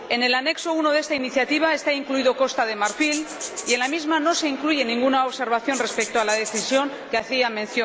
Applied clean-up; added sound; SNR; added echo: none; Rattle (instrument); 11 dB; none.